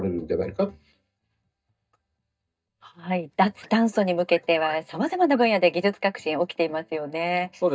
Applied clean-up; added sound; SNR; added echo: neural mask model DeepFilterNet 3.